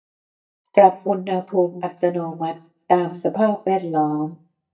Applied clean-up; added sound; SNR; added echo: neural mask model DeepFilterNet 3.